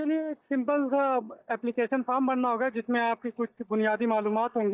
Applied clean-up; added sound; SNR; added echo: neural mask model DeepFilterNet 3.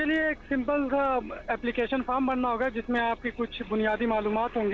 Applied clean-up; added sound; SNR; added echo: none; Engine; 19 dB; none.